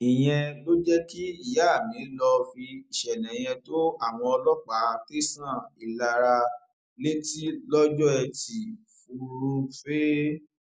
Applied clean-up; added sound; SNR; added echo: none; none; none; none.